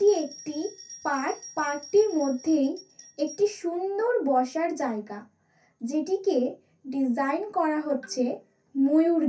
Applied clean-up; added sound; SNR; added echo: none; Bell; 19 dB; reverberation time 0.3 s.